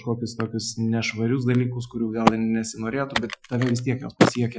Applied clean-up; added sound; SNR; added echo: classical method Wiener filter.